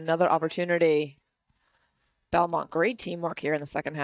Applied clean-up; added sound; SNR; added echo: neural mask model DeepFilterNet 3.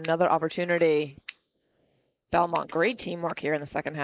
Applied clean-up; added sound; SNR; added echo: neural mask model Resemble Enhance denoiser.